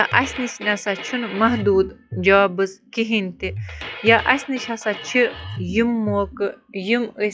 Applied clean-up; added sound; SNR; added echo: classical method log-MMSE.